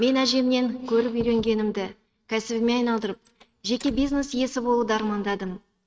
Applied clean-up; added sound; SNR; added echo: neural mask model RNNoise.